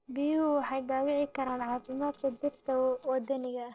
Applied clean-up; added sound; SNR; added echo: neural separator model SepFormer DNS4.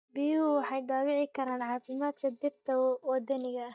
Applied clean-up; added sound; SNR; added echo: neural mask model DeepFilterNet 3.